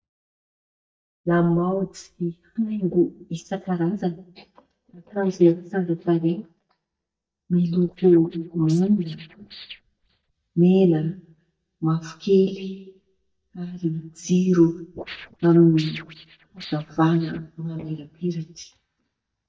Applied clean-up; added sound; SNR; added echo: neural mask model DeepFilterNet 3.